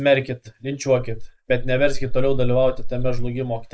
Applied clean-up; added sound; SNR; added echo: neural mask model Resemble Enhance denoiser.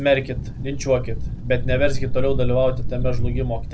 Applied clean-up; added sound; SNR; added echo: none; Thunder; 0 dB; none.